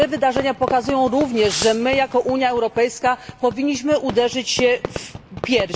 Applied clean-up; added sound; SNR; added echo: none; Fireworks + Fireworks; 12 dB; none.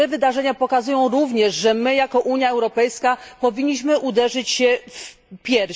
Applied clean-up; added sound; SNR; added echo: none; none; none; none.